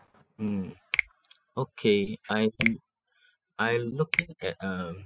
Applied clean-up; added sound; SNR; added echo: classical method spectral subtraction.